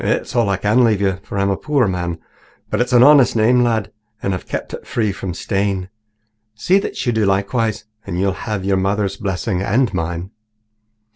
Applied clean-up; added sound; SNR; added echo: none; none; none; none.